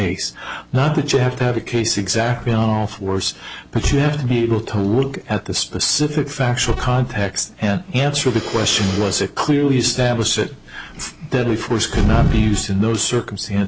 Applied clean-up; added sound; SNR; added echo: none; none; none; none.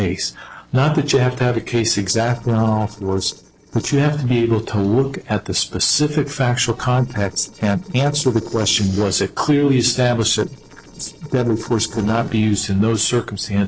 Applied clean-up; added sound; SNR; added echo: neural separator model SepFormer DNS4.